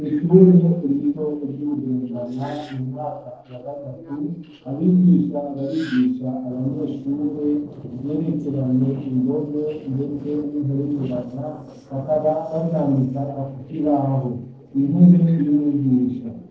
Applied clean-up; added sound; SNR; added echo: neural separator model SepFormer DNS4.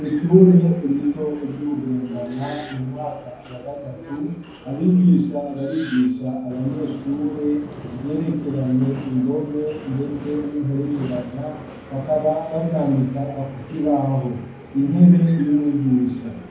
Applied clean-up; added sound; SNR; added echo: none; Subway, metro, underground; 17 dB; reverberation time 0.9 s.